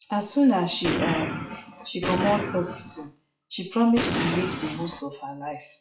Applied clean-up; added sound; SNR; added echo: classical method WPE with log-MMSE.